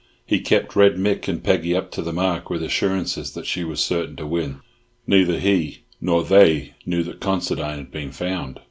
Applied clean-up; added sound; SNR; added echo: none; none; none; none.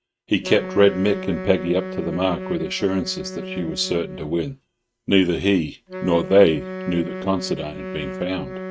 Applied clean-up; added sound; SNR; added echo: neural mask model RNNoise.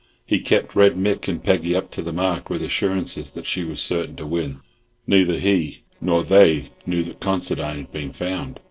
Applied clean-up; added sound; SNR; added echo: neural separator model SepFormer DNS4.